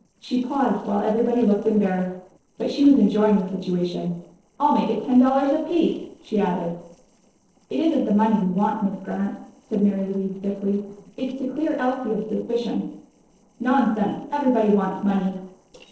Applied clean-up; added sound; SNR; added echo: neural separator model SepFormer DNS4.